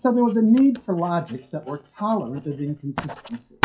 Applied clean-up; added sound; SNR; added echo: classical method WPE with log-MMSE.